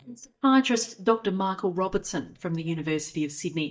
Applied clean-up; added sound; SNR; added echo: neural mask model DeepFilterNet 3.